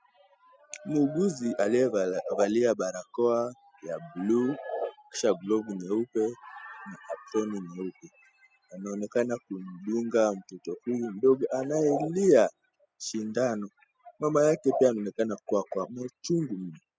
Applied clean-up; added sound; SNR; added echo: classical method spectral subtraction.